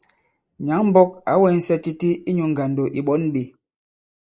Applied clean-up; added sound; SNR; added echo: neural mask model Resemble Enhance denoiser.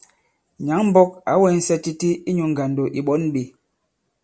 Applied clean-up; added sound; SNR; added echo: none; none; none; none.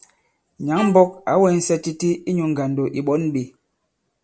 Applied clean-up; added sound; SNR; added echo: none; Bowed string instrument; 16 dB; none.